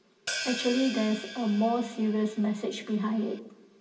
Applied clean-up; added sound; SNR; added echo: none; Hi-hat; 10 dB; reverberation time 0.9 s.